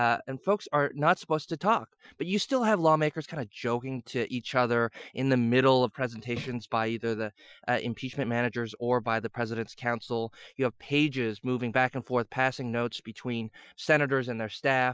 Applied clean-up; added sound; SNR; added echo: classical method Wiener filter.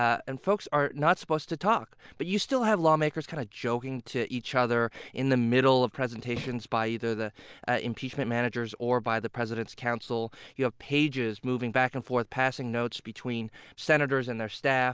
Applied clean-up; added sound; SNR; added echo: none; Thump, thud; 18 dB; none.